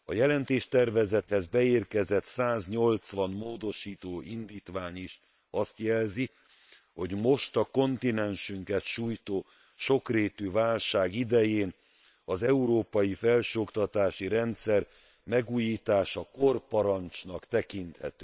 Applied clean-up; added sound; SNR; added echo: neural separator model SepFormer WHAM!.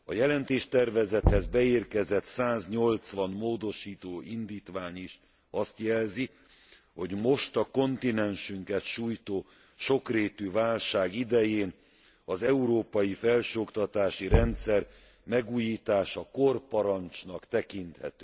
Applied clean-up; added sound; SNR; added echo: none; Knock; 3 dB; none.